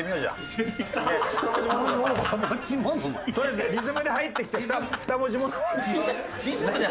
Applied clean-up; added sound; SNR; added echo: none; none; none; none.